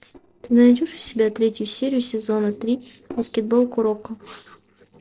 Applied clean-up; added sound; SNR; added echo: neural separator model SepFormer DNS4.